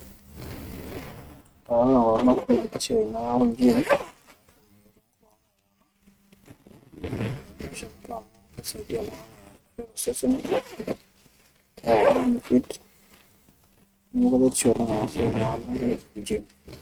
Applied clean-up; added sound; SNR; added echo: neural mask model RNNoise.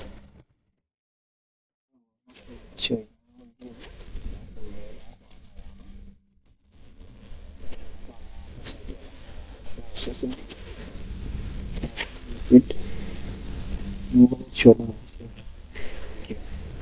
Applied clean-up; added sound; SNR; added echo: neural mask model DeepFilterNet 3.